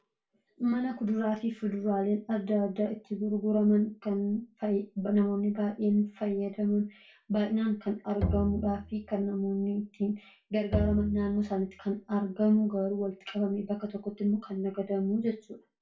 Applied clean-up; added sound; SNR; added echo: none; Bowed string instrument; 6 dB; reverberation time 0.2 s.